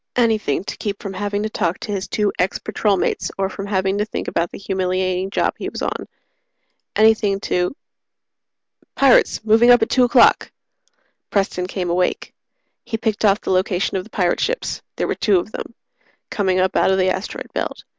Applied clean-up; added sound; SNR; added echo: none; none; none; none.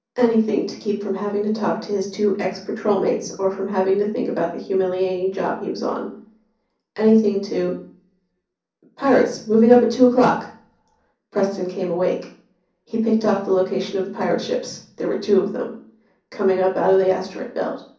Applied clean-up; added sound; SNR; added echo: none; none; none; reverberation time 0.6 s.